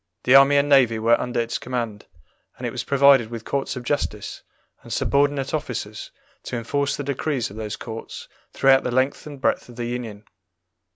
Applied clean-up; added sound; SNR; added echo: none; none; none; none.